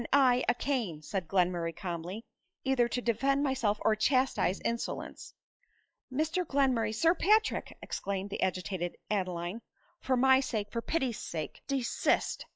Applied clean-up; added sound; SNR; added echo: classical method log-MMSE.